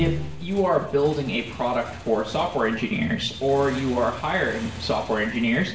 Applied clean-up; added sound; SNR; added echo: none; Motorcycle; 16 dB; reverberation time 0.7 s.